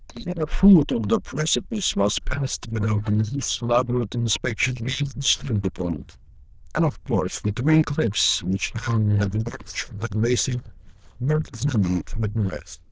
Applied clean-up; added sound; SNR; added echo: neural diffusion model UNIVERSE++.